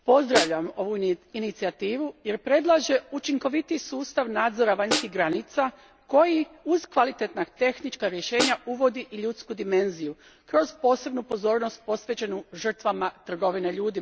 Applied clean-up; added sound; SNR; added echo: none; Snare drum; 8 dB; none.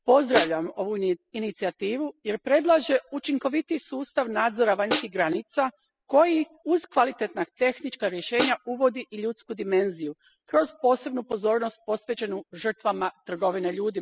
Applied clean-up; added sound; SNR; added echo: classical method spectral subtraction.